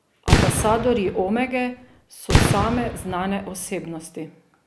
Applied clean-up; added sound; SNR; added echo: none; Fireworks; -2 dB; none.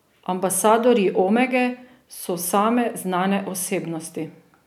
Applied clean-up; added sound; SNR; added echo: none; none; none; none.